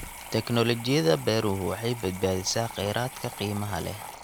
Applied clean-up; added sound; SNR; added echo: none; Sink (filling or washing) / Water tap, faucet; 14 dB; none.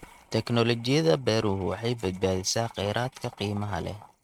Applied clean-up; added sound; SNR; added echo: neural mask model RNNoise.